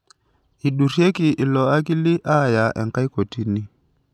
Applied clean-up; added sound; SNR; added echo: none; none; none; none.